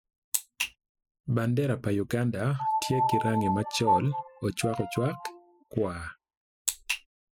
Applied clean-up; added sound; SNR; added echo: classical method spectral subtraction.